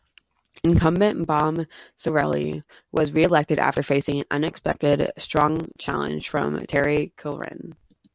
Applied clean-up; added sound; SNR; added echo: none; none; none; none.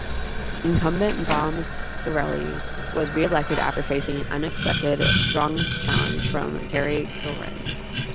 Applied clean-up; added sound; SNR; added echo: none; Boiling; -1 dB; none.